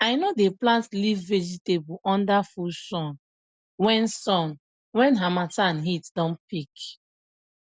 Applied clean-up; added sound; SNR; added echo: none; none; none; none.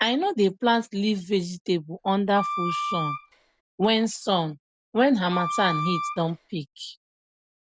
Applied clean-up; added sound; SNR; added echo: none; Wind instrument, woodwind instrument; 5 dB; none.